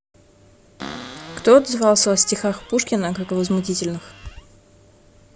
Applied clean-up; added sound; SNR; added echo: none; Cupboard open or close; 19 dB; none.